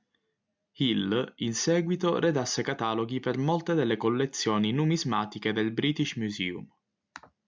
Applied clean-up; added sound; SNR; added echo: none; none; none; none.